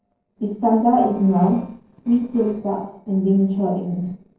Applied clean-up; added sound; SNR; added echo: neural separator model SepFormer DNS4.